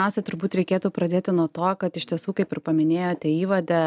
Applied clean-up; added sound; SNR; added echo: none; none; none; none.